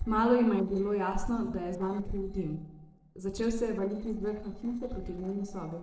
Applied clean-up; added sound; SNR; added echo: neural separator model SepFormer DNS4.